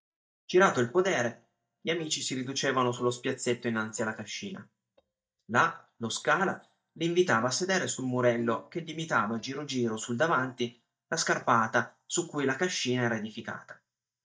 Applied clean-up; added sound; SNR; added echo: neural mask model DeepFilterNet 3.